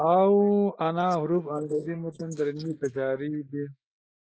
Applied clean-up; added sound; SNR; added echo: neural mask model Resemble Enhance denoiser.